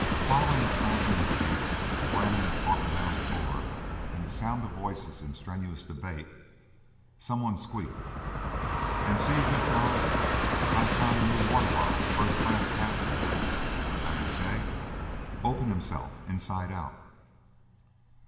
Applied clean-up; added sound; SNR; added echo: none; Train; -2 dB; reverberation time 2.2 s.